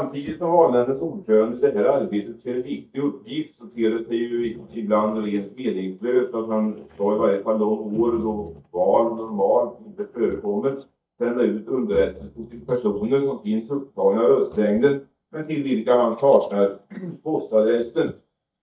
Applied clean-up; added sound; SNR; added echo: neural mask model DeepFilterNet 3.